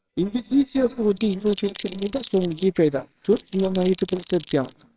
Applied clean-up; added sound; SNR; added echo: neural separator model SepFormer WHAMR!.